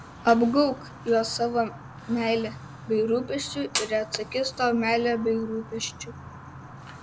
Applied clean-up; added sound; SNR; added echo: none; Fire; 14 dB; none.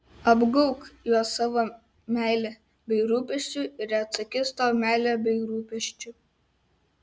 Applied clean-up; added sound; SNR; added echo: none; none; none; none.